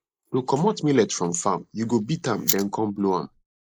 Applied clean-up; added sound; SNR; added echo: neural mask model Resemble Enhance denoiser.